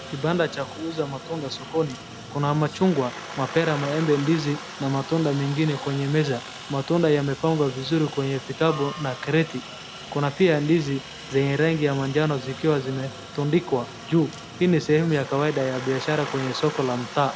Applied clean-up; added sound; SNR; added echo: none; Aircraft; 13 dB; none.